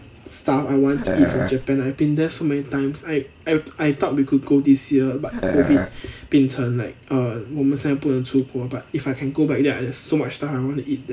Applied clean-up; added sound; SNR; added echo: none; Burping, eructation; 3 dB; none.